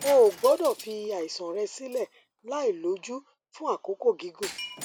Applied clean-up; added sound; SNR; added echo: none; Shatter; 16 dB; none.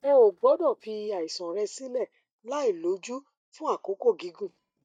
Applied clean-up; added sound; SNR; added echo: neural mask model DeepFilterNet 3.